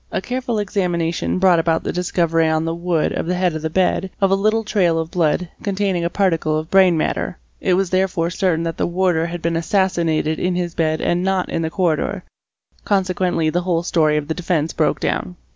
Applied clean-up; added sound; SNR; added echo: none; none; none; none.